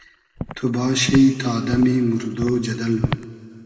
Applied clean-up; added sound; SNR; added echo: none; Walk, footsteps; 10 dB; reverberation time 2.1 s.